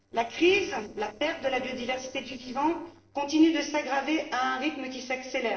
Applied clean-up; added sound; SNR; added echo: neural separator model SepFormer DNS4.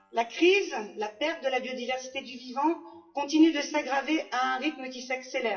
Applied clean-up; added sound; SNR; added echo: classical method WPE with log-MMSE.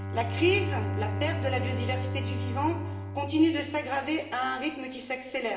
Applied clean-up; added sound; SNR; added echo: none; Bowed string instrument; 3 dB; reverberation time 1.0 s.